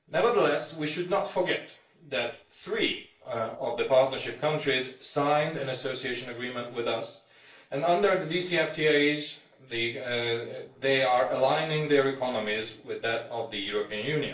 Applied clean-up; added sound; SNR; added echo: neural separator model SepFormer DNS4.